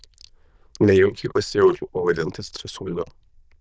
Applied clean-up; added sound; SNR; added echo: neural diffusion model UNIVERSE++.